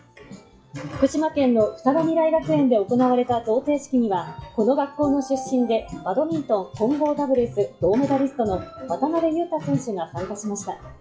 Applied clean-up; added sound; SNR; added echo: classical method WPE with log-MMSE.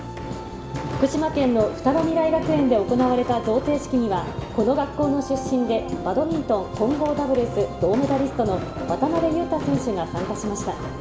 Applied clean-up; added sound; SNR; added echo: none; Walk, footsteps; 12 dB; reverberation time 1.3 s.